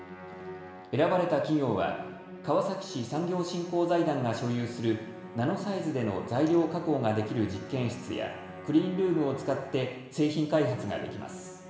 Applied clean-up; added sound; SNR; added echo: none; Musical instrument; 15 dB; reverberation time 1.3 s.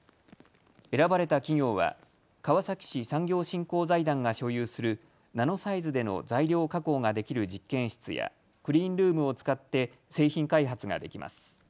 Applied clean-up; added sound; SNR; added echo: none; none; none; none.